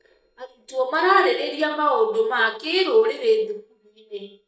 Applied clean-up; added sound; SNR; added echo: neural mask model DeepFilterNet 3.